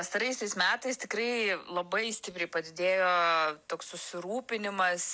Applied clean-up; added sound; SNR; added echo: none; none; none; none.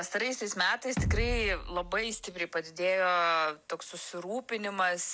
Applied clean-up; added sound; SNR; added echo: none; Bass drum; 2 dB; none.